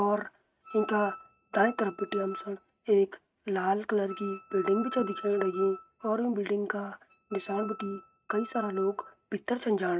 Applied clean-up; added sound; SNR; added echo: neural mask model RNNoise.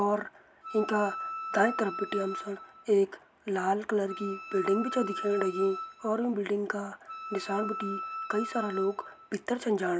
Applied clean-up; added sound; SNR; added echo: none; Wind instrument, woodwind instrument; 9 dB; none.